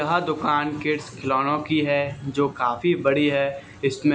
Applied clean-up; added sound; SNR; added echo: none; none; none; none.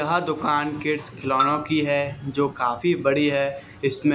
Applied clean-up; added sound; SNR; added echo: none; Marimba, xylophone; 7 dB; none.